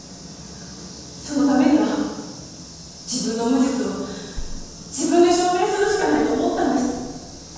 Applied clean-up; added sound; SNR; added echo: none; Wind; 19 dB; reverberation time 1.2 s.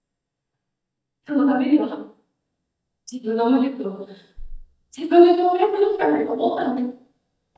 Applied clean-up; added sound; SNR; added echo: neural mask model DeepFilterNet 3.